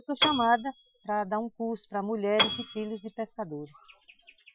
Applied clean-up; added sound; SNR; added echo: classical method Wiener filter.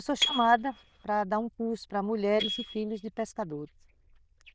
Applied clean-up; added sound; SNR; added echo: neural diffusion model UNIVERSE++.